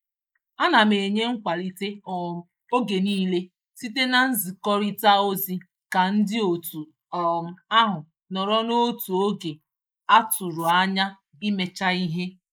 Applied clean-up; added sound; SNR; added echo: neural mask model Resemble Enhance denoiser.